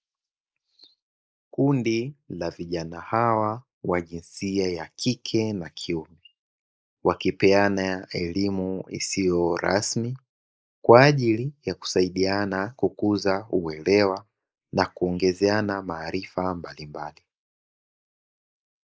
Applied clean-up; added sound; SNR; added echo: neural mask model Resemble Enhance denoiser.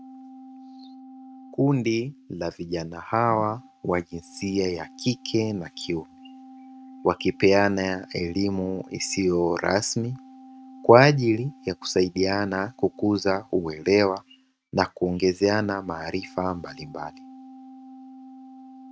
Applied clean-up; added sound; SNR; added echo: neural mask model RNNoise.